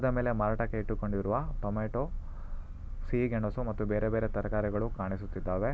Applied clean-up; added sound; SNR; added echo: none; none; none; none.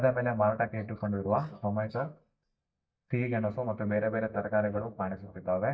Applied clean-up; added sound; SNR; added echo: neural mask model DeepFilterNet 3.